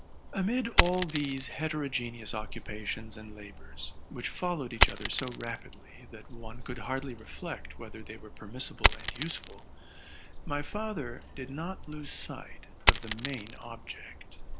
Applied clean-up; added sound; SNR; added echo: none; Coin (dropping); -3 dB; none.